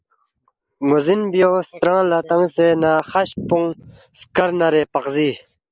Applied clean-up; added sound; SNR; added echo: neural mask model Resemble Enhance denoiser.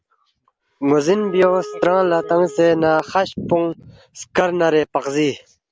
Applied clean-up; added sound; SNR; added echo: none; Wind instrument, woodwind instrument; 15 dB; none.